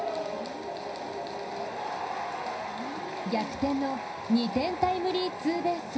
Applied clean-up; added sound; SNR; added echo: none; none; none; reverberation time 0.5 s.